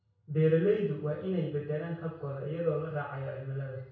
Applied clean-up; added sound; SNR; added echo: none; none; none; reverberation time 0.6 s.